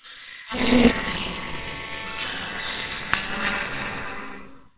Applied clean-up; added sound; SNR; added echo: neural separator model SepFormer WHAMR!.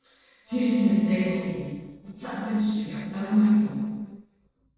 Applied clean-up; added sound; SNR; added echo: neural separator model SepFormer DNS4.